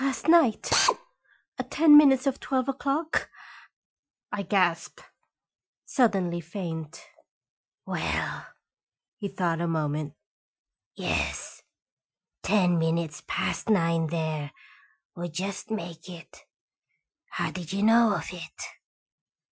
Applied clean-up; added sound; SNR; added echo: classical method Wiener filter.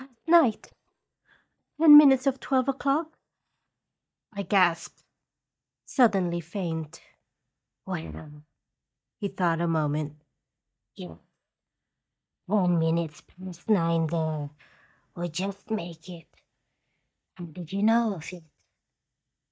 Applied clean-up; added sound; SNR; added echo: neural mask model DeepFilterNet 3.